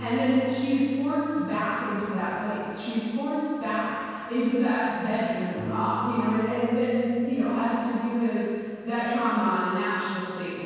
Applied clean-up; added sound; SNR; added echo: none; Piano; 19 dB; reverberation time 2.1 s.